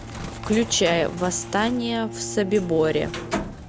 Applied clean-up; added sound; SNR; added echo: none; Bowed string instrument + Bird; 9 dB; none.